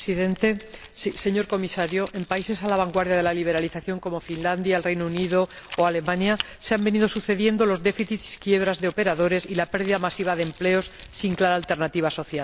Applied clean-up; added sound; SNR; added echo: none; Keys jangling; 14 dB; none.